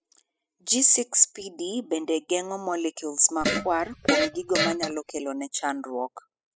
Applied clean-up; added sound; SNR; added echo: classical method spectral subtraction.